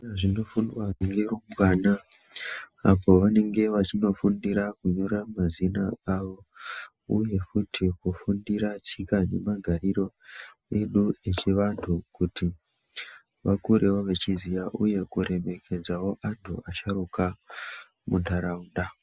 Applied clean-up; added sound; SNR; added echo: none; none; none; none.